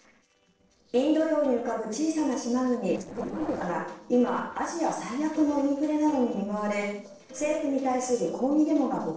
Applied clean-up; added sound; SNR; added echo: neural separator model SepFormer DNS4.